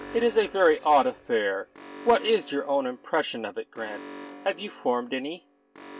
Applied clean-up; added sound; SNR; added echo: none; Alarm; 18 dB; none.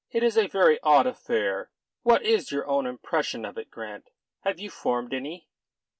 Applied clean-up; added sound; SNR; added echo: none; none; none; none.